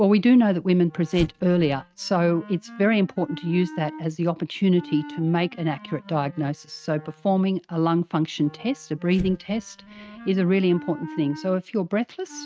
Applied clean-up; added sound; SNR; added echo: neural mask model RNNoise.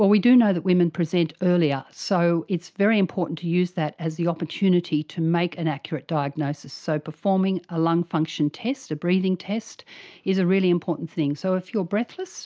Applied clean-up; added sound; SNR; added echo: none; none; none; none.